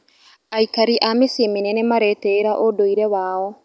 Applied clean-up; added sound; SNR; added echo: none; none; none; none.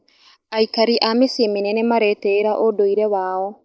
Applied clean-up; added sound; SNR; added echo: neural mask model Resemble Enhance denoiser.